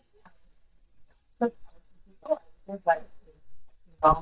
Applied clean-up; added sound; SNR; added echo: neural mask model DeepFilterNet 3.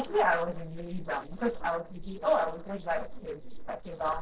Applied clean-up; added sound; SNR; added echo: neural separator model SepFormer DNS4.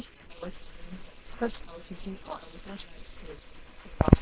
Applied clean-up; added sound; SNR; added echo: neural separator model SepFormer WHAMR!.